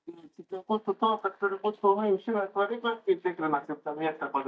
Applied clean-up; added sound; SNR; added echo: neural mask model DeepFilterNet 3.